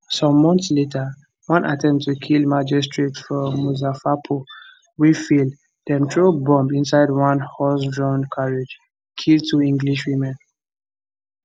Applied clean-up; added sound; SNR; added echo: none; none; none; none.